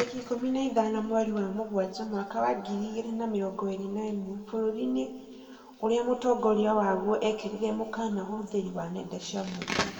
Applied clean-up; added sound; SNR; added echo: none; none; none; reverberation time 1.9 s.